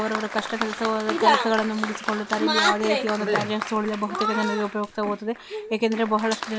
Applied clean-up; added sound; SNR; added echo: none; Applause; 9 dB; none.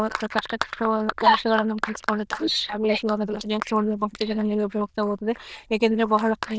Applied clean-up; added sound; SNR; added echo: neural diffusion model UNIVERSE++.